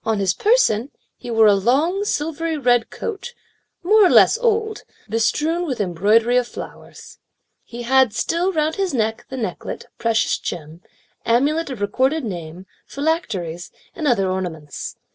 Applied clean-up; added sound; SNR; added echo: none; none; none; none.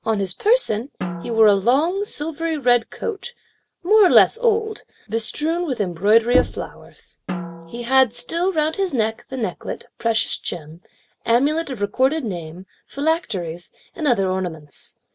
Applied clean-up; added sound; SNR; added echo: none; Drum + Knock; 10 dB; none.